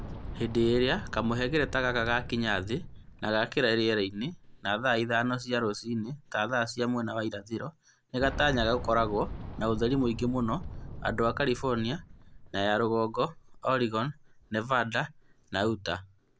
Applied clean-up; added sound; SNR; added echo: none; Boom; 12 dB; none.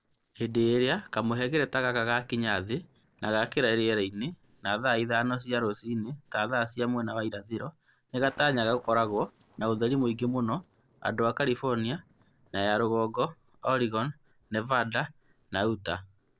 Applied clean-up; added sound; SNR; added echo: neural separator model SepFormer DNS4.